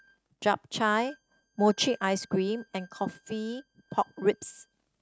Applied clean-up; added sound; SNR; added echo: neural mask model RNNoise.